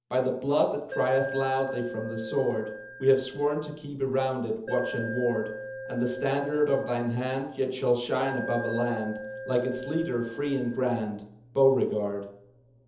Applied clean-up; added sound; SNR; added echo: none; Alarm; 11 dB; reverberation time 0.7 s.